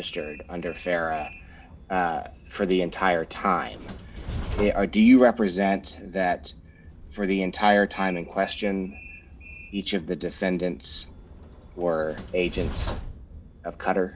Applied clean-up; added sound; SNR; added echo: none; Train; 13 dB; none.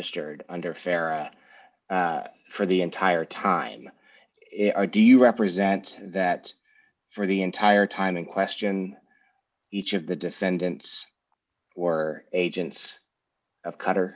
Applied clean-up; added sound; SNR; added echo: none; none; none; none.